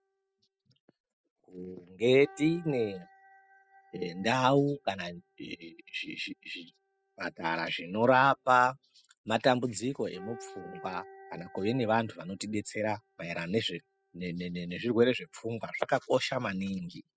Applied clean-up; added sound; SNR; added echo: classical method spectral subtraction.